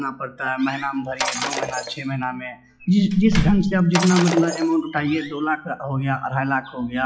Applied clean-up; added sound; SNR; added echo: classical method log-MMSE.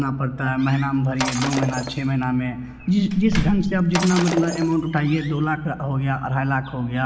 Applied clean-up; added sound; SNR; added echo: none; Slam + Shatter; 10 dB; none.